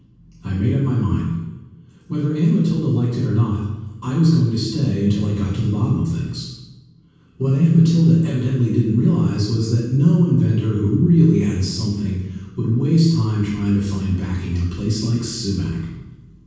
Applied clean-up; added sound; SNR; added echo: none; none; none; reverberation time 1.2 s.